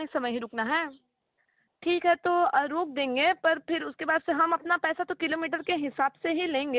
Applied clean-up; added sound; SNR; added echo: none; none; none; none.